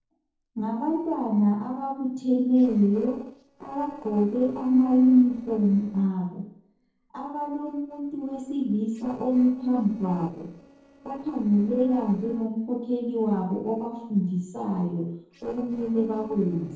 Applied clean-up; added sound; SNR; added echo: neural separator model SepFormer DNS4.